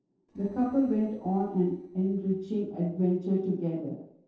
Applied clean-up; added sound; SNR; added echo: neural separator model SepFormer DNS4.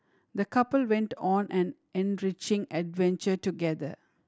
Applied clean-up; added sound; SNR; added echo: none; none; none; none.